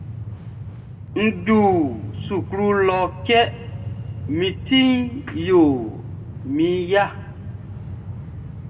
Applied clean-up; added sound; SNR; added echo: none; Train; 11 dB; reverberation time 1.5 s.